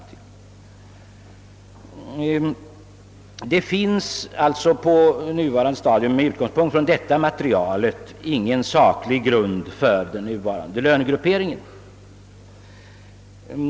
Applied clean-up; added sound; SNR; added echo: none; none; none; none.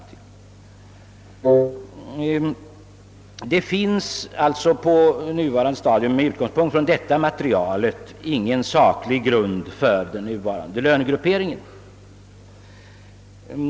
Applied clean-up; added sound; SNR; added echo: none; Wind instrument, woodwind instrument; -3 dB; none.